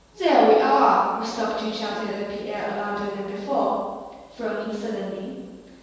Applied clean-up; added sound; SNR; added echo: none; none; none; reverberation time 1.2 s.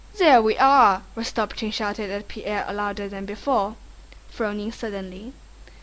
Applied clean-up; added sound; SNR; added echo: none; none; none; none.